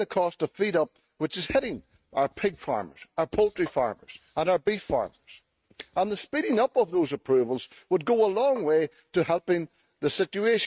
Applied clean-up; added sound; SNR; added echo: neural mask model RNNoise.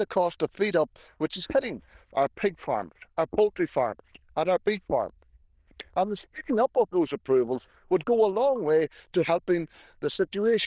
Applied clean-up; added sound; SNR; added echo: neural diffusion model UNIVERSE++.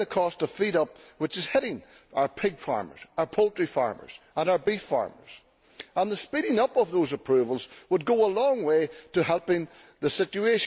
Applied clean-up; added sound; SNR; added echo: none; none; none; none.